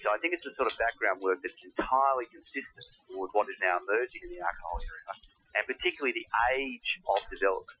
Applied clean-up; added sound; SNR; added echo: classical method Wiener filter.